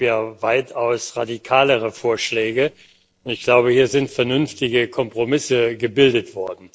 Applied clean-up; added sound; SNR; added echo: neural separator model SepFormer DNS4.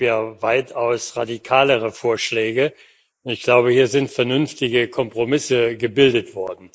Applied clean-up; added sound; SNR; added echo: neural mask model Resemble Enhance denoiser.